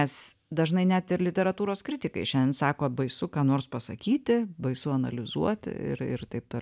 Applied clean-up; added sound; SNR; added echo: none; none; none; none.